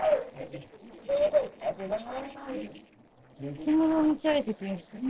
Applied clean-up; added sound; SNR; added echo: neural separator model SepFormer DNS4.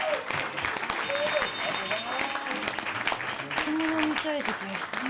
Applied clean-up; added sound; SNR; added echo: none; Applause / Cheering; -4 dB; reverberation time 0.2 s.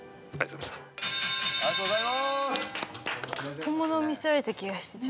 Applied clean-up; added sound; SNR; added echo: none; none; none; none.